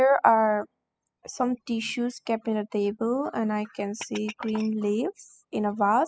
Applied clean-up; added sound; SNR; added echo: classical method spectral subtraction.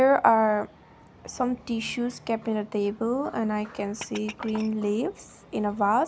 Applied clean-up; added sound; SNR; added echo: none; Glass; 20 dB; none.